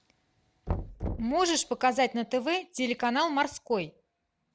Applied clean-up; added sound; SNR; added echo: none; Knock; 10 dB; none.